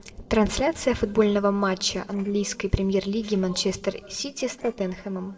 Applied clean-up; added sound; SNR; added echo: neural separator model SepFormer DNS4.